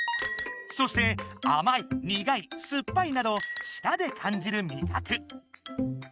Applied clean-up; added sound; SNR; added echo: neural mask model RNNoise.